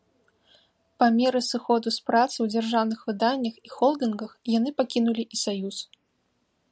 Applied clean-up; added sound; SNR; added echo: none; none; none; none.